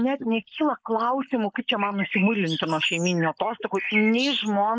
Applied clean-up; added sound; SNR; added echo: neural mask model Resemble Enhance denoiser.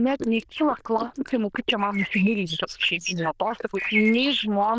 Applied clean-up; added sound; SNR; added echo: neural diffusion model UNIVERSE++.